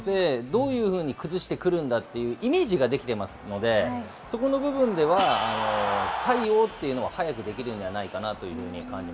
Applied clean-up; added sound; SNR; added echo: none; Hi-hat; 11 dB; none.